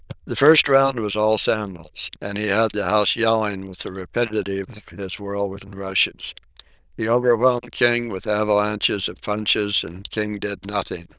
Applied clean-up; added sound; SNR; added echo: neural diffusion model UNIVERSE++.